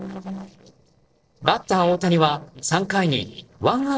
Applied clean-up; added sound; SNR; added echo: neural separator model SepFormer DNS4.